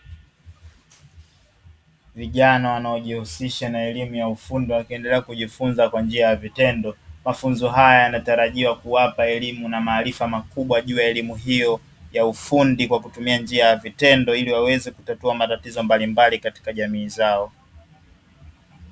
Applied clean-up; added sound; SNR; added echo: none; none; none; none.